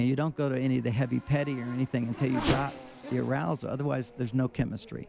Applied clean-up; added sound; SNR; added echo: none; Race car, auto racing / Accelerating, revving, vroom; 10 dB; none.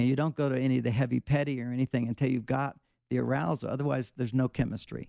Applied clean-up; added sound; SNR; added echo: none; none; none; none.